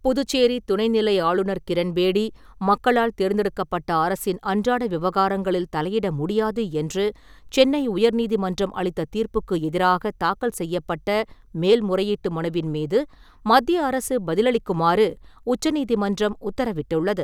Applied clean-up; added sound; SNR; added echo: none; none; none; none.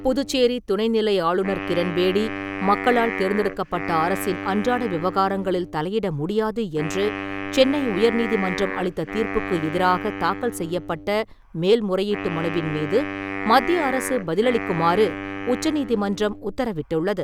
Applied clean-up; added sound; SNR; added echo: none; Wind instrument, woodwind instrument; 9 dB; none.